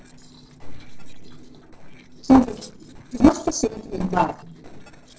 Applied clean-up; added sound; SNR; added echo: neural separator model SepFormer DNS4.